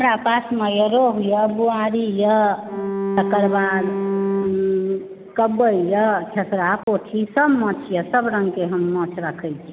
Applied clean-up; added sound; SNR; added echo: none; Bowed string instrument; 3 dB; none.